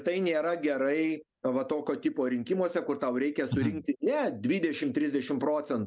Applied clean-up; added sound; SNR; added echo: none; none; none; none.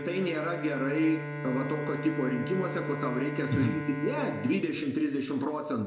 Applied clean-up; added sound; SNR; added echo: none; Bowed string instrument; 7 dB; reverberation time 0.9 s.